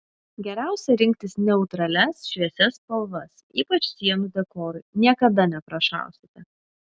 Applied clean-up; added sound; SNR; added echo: none; none; none; none.